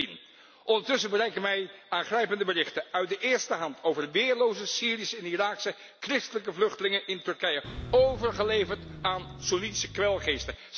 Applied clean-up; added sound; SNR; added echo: none; Car; 12 dB; none.